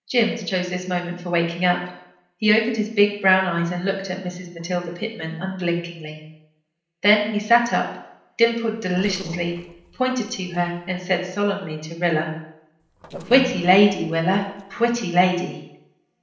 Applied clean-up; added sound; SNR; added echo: neural separator model SepFormer DNS4.